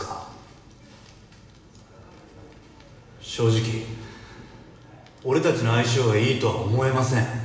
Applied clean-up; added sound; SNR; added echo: none; Bowed string instrument; 11 dB; reverberation time 1.1 s.